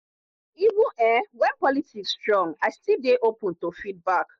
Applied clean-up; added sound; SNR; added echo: neural mask model Resemble Enhance denoiser.